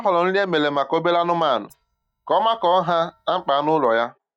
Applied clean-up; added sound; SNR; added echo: neural mask model DeepFilterNet 3.